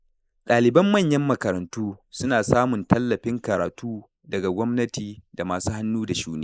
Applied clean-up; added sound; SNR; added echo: neural mask model Resemble Enhance denoiser.